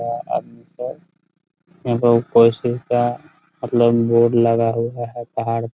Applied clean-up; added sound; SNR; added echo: none; none; none; none.